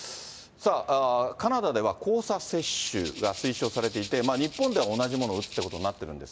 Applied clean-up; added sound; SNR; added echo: none; Rattle (instrument); 12 dB; none.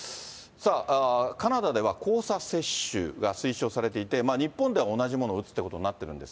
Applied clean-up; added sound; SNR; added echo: none; none; none; none.